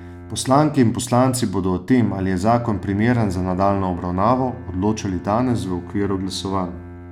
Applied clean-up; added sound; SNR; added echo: none; Bowed string instrument; 17 dB; none.